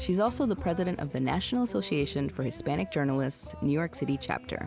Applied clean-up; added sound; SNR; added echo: none; none; none; none.